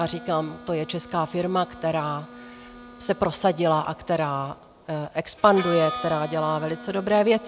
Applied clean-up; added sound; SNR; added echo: none; Harmonica; 15 dB; none.